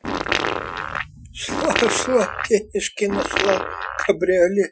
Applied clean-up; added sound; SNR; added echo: classical method Wiener filter.